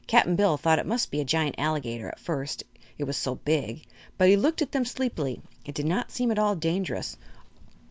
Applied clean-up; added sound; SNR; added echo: none; none; none; none.